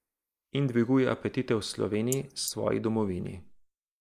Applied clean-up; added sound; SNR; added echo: neural mask model Resemble Enhance denoiser.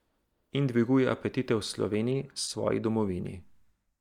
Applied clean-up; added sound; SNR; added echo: neural mask model DeepFilterNet 3.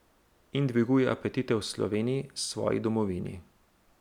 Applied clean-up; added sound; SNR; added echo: none; none; none; none.